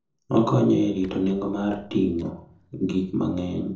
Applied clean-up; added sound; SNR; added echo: neural separator model SepFormer DNS4.